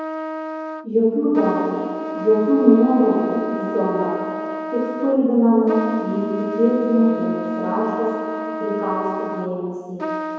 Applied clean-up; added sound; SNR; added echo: none; Trumpet; 8 dB; reverberation time 2.2 s.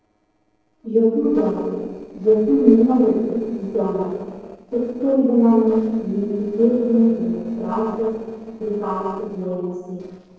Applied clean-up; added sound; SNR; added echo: neural separator model SepFormer DNS4.